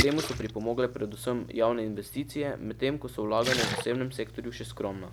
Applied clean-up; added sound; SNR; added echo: none; Splash, splatter; 6 dB; none.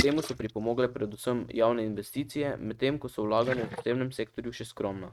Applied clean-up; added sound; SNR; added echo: neural mask model RNNoise.